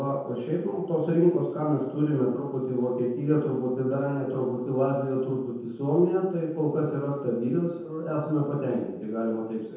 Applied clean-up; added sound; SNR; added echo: none; none; none; reverberation time 0.9 s.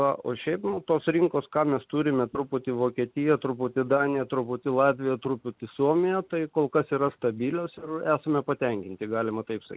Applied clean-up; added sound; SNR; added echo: none; none; none; none.